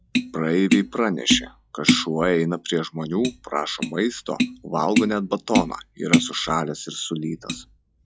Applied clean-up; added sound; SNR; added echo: classical method log-MMSE.